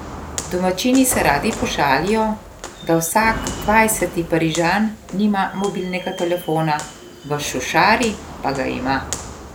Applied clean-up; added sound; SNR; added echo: none; Walk, footsteps; 12 dB; none.